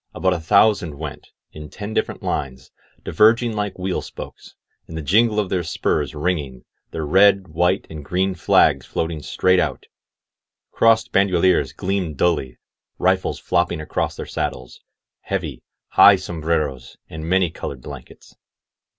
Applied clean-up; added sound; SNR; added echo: none; none; none; none.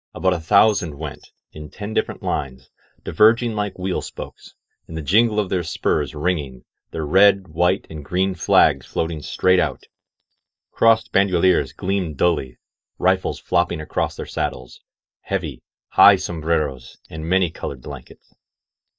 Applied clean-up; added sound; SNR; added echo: neural mask model DeepFilterNet 3.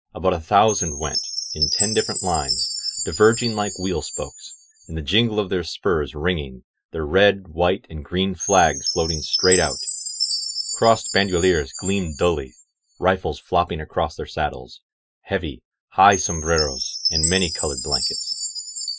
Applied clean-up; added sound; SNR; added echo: classical method Wiener filter.